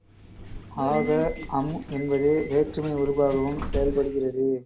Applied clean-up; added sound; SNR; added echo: none; Subway, metro, underground; 10 dB; none.